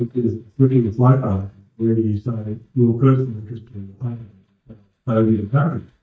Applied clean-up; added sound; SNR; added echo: neural mask model DeepFilterNet 3.